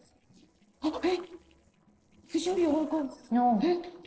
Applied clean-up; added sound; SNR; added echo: neural separator model SepFormer DNS4.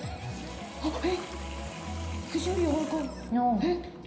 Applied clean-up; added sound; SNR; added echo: none; Water tap, faucet; 15 dB; reverberation time 0.9 s.